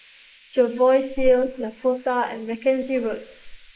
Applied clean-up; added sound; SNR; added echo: neural mask model Resemble Enhance denoiser.